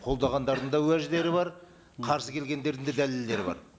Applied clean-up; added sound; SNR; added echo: none; Cough; 15 dB; none.